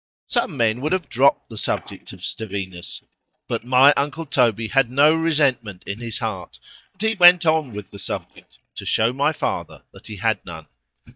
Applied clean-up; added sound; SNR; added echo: neural mask model DeepFilterNet 3.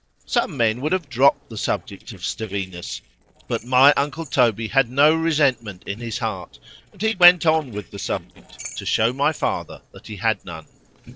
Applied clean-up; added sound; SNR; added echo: neural separator model SepFormer DNS4.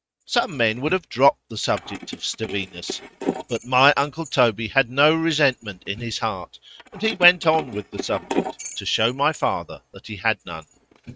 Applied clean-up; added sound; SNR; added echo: neural mask model RNNoise.